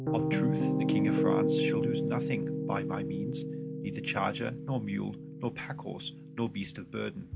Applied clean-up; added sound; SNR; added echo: none; Piano; -4 dB; none.